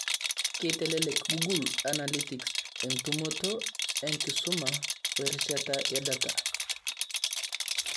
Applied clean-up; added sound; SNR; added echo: none; Rattle; -4 dB; none.